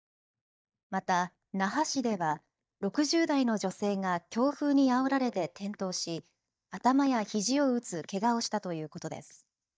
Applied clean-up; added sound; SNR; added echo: neural mask model DeepFilterNet 3.